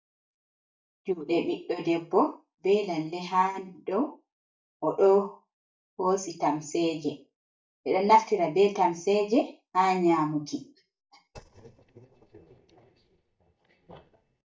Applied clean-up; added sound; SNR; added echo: neural mask model DeepFilterNet 3.